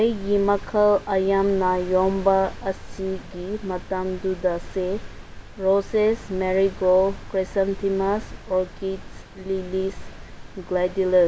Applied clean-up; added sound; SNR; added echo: none; none; none; none.